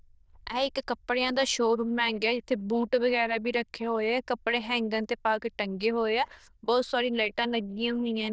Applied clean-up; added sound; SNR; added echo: neural diffusion model UNIVERSE++.